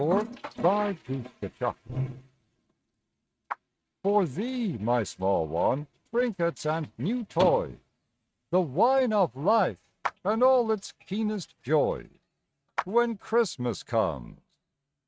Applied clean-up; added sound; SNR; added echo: neural mask model RNNoise.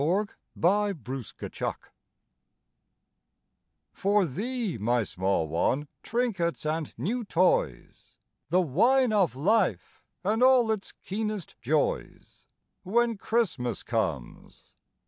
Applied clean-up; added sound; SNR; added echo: none; none; none; none.